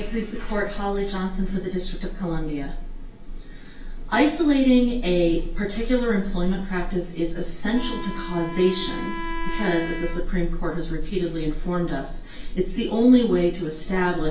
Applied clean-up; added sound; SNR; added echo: none; Wind instrument, woodwind instrument; 12 dB; reverberation time 0.2 s.